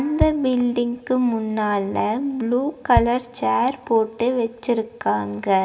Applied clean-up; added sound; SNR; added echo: none; Bass drum; 11 dB; reverberation time 0.3 s.